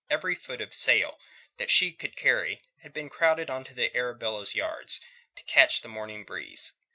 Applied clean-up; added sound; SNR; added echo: none; none; none; none.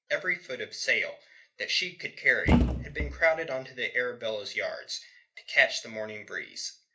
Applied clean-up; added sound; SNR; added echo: none; Thump, thud; -4 dB; reverberation time 0.3 s.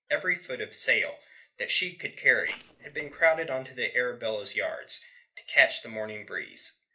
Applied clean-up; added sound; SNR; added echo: neural separator model SepFormer DNS4.